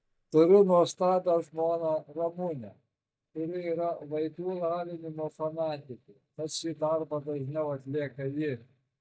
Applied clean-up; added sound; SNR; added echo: neural mask model DeepFilterNet 3.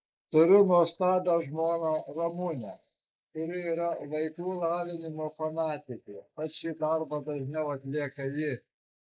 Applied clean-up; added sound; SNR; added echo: neural mask model Resemble Enhance denoiser.